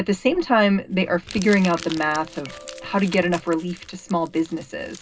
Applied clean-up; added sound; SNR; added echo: none; Crumpling, crinkling; 19 dB; reverberation time 0.2 s.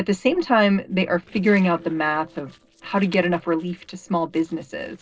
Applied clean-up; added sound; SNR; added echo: neural separator model SepFormer DNS4.